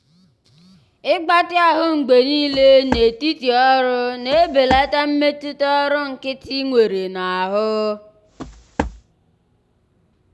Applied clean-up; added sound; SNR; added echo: none; Walk, footsteps; 11 dB; none.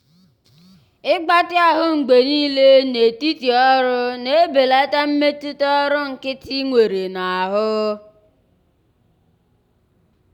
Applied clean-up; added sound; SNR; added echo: none; none; none; none.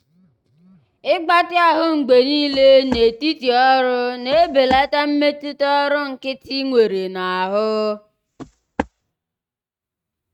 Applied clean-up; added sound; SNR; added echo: neural mask model RNNoise.